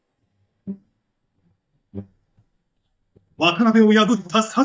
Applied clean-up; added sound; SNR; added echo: neural mask model DeepFilterNet 3.